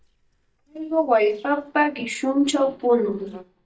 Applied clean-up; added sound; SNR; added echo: neural mask model DeepFilterNet 3.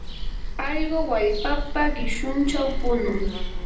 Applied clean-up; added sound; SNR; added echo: none; Bird vocalization, bird call, bird song; 0 dB; reverberation time 0.6 s.